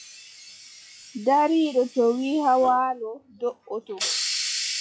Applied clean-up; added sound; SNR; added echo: classical method log-MMSE.